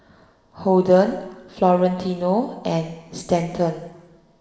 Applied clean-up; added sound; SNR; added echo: none; none; none; reverberation time 1.1 s.